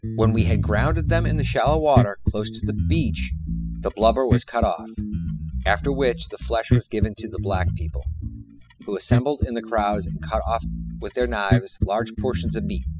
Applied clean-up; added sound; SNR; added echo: classical method spectral subtraction.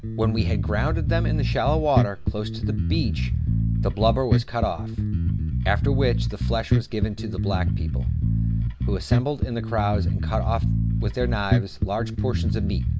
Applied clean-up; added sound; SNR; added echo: none; Bass guitar; -4 dB; none.